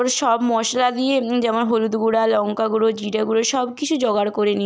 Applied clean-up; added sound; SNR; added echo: none; none; none; none.